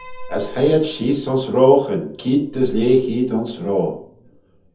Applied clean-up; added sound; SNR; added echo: none; Piano; 16 dB; reverberation time 0.7 s.